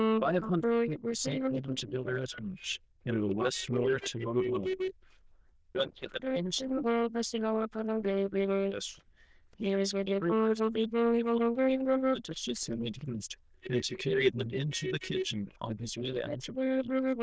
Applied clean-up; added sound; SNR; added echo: neural diffusion model UNIVERSE++.